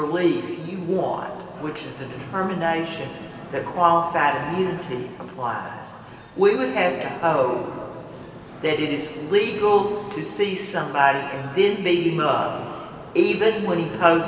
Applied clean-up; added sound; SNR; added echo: none; Mechanisms; 20 dB; reverberation time 2.4 s.